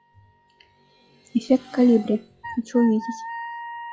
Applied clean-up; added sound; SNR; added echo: classical method log-MMSE.